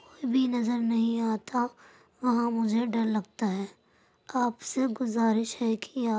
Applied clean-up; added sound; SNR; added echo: none; none; none; none.